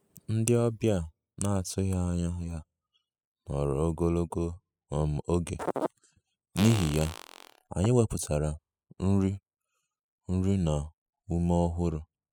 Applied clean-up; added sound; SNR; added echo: classical method spectral subtraction.